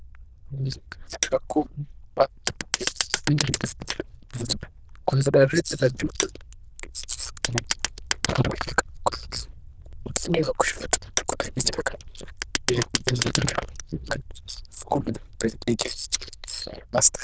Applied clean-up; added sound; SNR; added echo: neural diffusion model UNIVERSE++.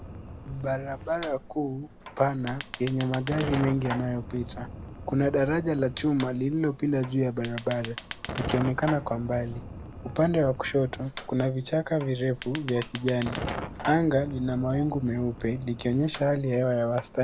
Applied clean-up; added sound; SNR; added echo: none; Fire; 11 dB; none.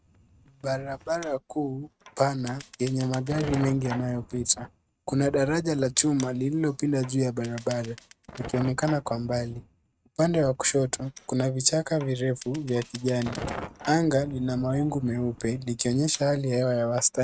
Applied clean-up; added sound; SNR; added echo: neural mask model RNNoise.